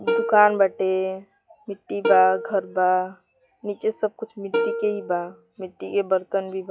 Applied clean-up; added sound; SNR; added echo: classical method log-MMSE.